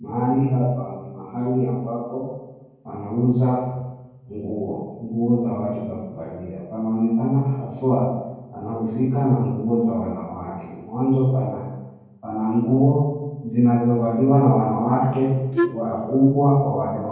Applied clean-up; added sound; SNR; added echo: none; Wind instrument, woodwind instrument; 2 dB; reverberation time 1.3 s.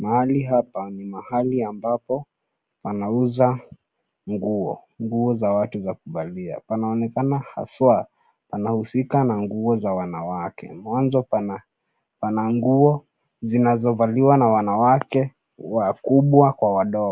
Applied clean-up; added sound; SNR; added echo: none; none; none; none.